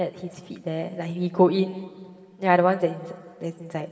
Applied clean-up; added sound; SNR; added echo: none; none; none; reverberation time 2.0 s.